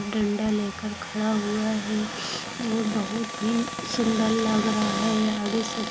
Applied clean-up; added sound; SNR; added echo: none; Cupboard open or close + Domestic sounds, home sounds; 6 dB; none.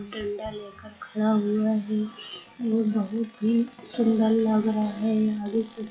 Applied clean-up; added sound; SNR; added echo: classical method log-MMSE.